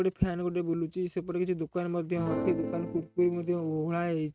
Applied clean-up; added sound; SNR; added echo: neural mask model RNNoise.